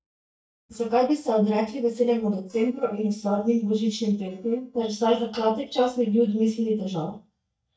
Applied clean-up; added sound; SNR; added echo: neural mask model DeepFilterNet 3.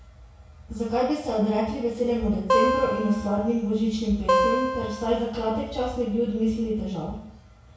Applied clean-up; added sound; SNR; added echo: none; Acoustic guitar; -1 dB; reverberation time 0.6 s.